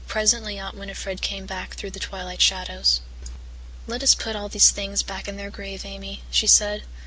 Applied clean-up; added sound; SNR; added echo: none; none; none; none.